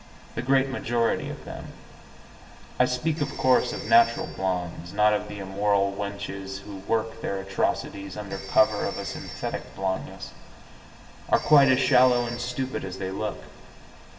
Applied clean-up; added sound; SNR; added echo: none; Telephone; 18 dB; reverberation time 2.1 s.